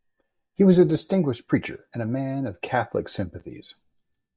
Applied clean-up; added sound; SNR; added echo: neural mask model DeepFilterNet 3.